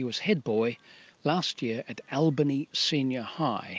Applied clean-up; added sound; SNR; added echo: none; none; none; none.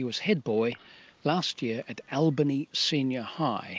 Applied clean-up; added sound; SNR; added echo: neural mask model Resemble Enhance denoiser.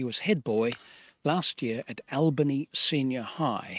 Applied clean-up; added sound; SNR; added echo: neural mask model RNNoise.